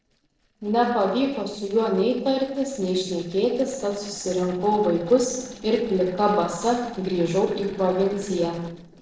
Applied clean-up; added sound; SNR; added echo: neural separator model SepFormer DNS4.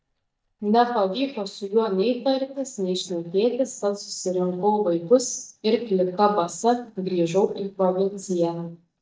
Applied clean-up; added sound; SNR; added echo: neural mask model DeepFilterNet 3.